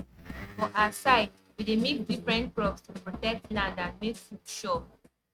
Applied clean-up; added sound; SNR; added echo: neural mask model RNNoise.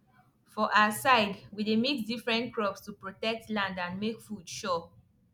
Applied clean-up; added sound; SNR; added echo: none; none; none; none.